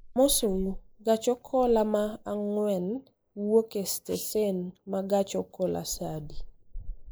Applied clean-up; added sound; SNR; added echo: neural mask model Resemble Enhance denoiser.